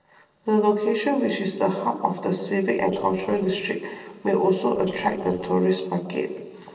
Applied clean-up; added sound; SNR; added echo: neural separator model SepFormer DNS4.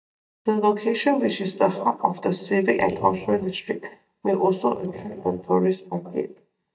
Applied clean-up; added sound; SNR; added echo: neural mask model DeepFilterNet 3.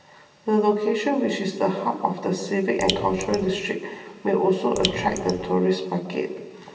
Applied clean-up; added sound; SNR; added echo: none; Raindrop; 8 dB; reverberation time 2.6 s.